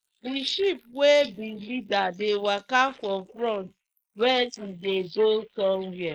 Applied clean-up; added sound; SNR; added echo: neural mask model Resemble Enhance denoiser.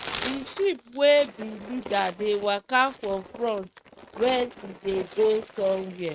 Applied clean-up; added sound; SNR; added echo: neural mask model RNNoise.